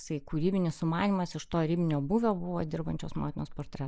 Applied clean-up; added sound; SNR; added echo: neural mask model Resemble Enhance denoiser.